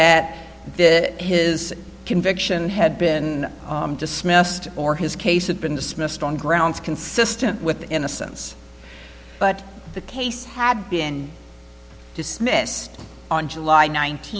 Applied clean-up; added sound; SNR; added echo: none; none; none; none.